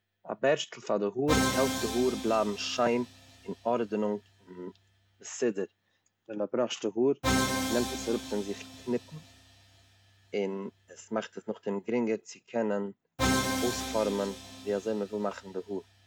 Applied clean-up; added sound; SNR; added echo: none; Musical instrument; 5 dB; none.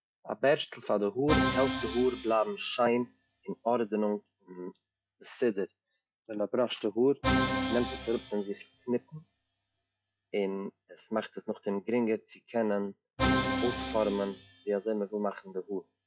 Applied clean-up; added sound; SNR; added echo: classical method log-MMSE.